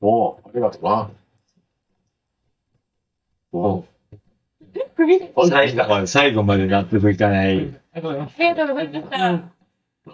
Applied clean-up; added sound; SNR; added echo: neural mask model DeepFilterNet 3.